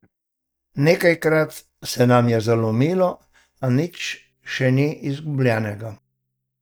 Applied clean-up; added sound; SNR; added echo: neural mask model DeepFilterNet 3.